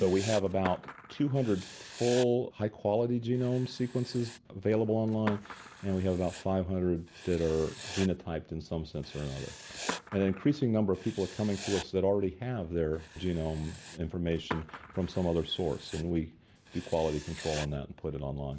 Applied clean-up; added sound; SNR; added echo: none; Skateboard + Writing; 14 dB; none.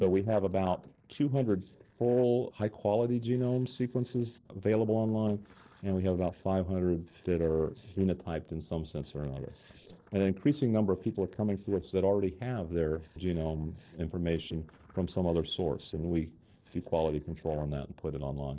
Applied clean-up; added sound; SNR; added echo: neural separator model SepFormer DNS4.